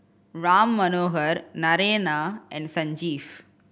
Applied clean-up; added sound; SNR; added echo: none; none; none; none.